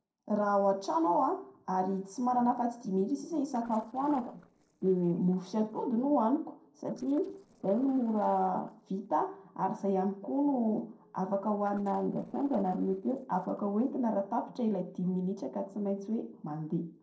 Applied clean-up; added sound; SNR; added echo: neural separator model SepFormer DNS4.